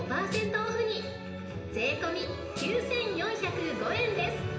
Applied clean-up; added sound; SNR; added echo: none; Snare drum; 14 dB; reverberation time 0.8 s.